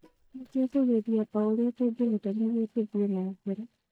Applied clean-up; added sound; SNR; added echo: neural mask model DeepFilterNet 3.